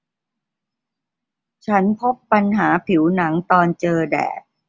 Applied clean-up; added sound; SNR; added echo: none; none; none; none.